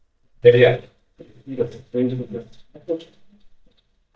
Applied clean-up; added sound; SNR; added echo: neural mask model DeepFilterNet 3.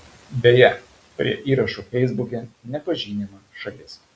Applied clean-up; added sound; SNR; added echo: none; none; none; none.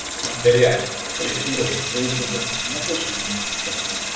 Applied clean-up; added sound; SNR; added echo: none; Sink (filling or washing) / Water tap, faucet; 2 dB; reverberation time 0.6 s.